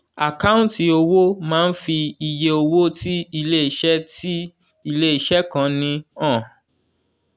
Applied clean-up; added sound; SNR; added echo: none; none; none; none.